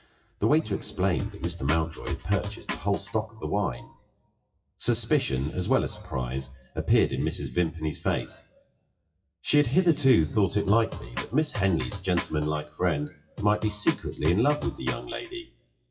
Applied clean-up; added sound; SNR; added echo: classical method WPE with log-MMSE.